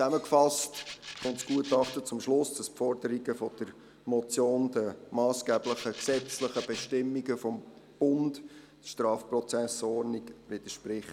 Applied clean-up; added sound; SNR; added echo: none; Rattle (instrument); 14 dB; none.